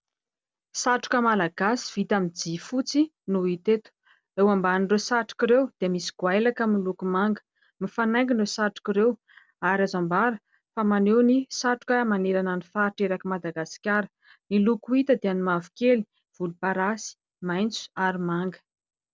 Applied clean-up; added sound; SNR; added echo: none; none; none; none.